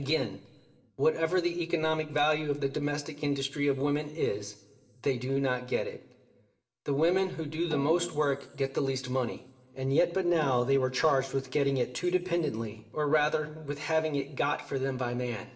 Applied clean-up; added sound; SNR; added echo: none; Snare drum; 19 dB; reverberation time 1.4 s.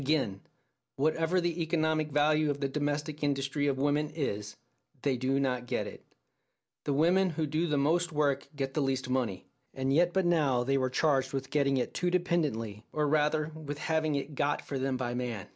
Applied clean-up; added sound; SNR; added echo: none; none; none; none.